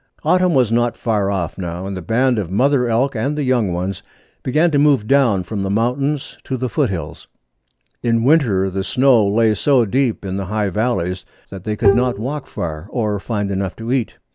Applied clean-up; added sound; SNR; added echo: none; Bowed string instrument; 3 dB; none.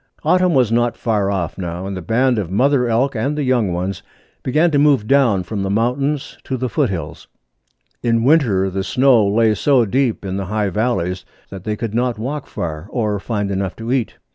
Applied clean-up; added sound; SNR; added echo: none; none; none; none.